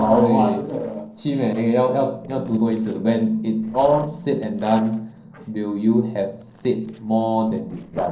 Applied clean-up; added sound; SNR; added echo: neural separator model SepFormer DNS4.